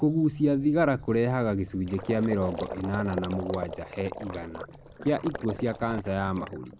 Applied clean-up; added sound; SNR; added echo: none; Gurgling; 12 dB; none.